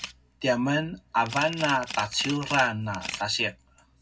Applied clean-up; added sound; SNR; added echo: none; Camera; 13 dB; reverberation time 0.3 s.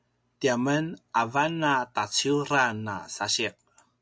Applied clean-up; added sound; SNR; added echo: none; none; none; none.